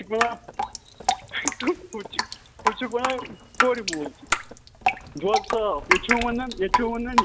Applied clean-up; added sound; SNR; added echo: none; Drip; -1 dB; none.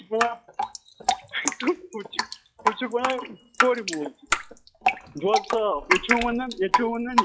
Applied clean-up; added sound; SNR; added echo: classical method log-MMSE.